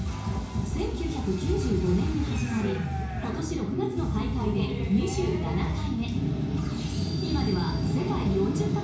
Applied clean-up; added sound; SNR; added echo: none; none; none; reverberation time 0.6 s.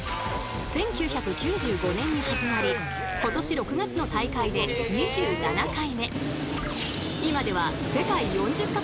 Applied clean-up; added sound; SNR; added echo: none; none; none; none.